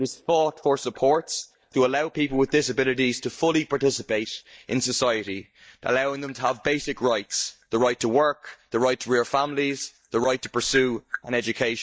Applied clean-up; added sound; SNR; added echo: neural mask model DeepFilterNet 3.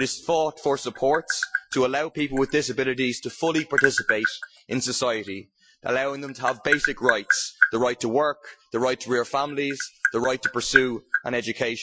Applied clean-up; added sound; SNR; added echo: classical method Wiener filter.